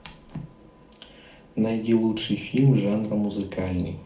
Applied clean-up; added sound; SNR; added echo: none; none; none; reverberation time 0.4 s.